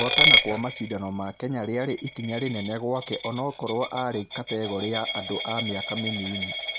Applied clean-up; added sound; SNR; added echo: none; Coin (dropping); -3 dB; none.